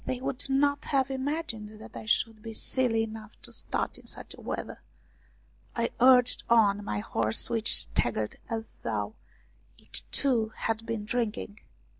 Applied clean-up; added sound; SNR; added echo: none; none; none; none.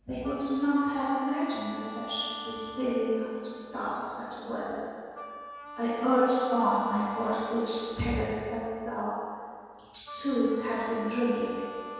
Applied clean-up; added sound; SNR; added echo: none; Wind instrument, woodwind instrument; 13 dB; reverberation time 1.9 s.